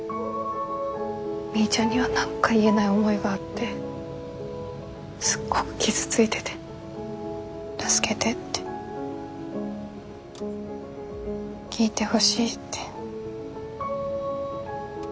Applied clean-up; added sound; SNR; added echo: none; Bass drum + Mechanical fan; 16 dB; none.